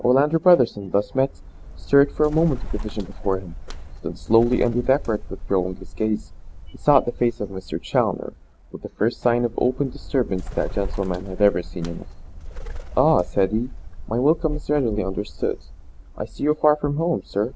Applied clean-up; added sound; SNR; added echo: none; Bird; 11 dB; none.